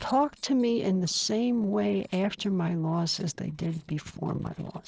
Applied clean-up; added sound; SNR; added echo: neural separator model SepFormer DNS4.